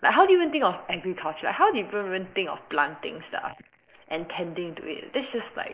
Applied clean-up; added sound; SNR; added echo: neural mask model Resemble Enhance denoiser.